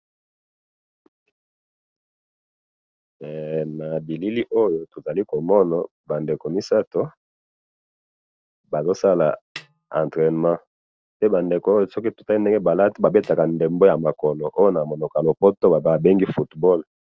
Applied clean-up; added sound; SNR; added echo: neural separator model SepFormer DNS4.